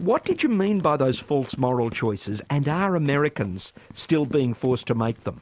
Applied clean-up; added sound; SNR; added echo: none; Run; 20 dB; none.